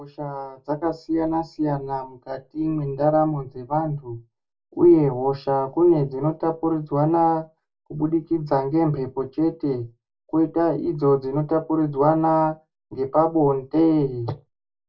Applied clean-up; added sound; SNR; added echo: none; none; none; reverberation time 0.1 s.